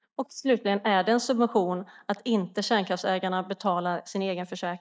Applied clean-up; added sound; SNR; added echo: neural mask model DeepFilterNet 3.